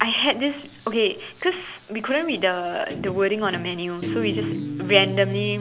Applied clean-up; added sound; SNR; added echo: none; Guitar; 9 dB; none.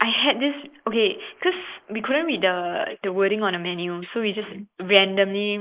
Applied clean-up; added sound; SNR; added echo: neural mask model Resemble Enhance denoiser.